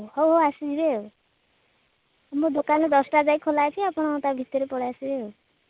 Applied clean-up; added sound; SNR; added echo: none; none; none; none.